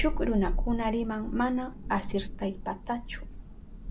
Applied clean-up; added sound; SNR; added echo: none; Thunder; 3 dB; none.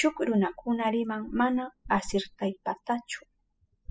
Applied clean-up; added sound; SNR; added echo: classical method spectral subtraction.